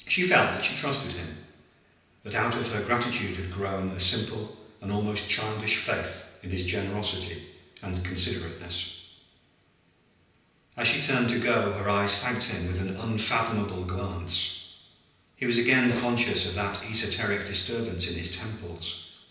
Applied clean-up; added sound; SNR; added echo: none; Hi-hat; 15 dB; reverberation time 0.9 s.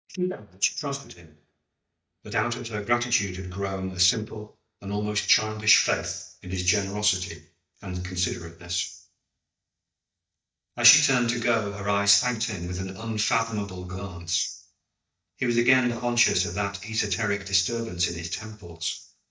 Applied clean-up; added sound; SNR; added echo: neural mask model DeepFilterNet 3.